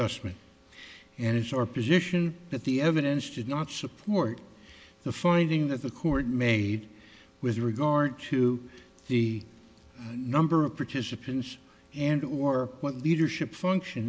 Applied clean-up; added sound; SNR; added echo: none; none; none; none.